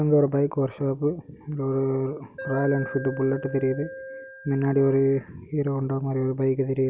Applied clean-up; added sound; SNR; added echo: none; Alarm; 14 dB; none.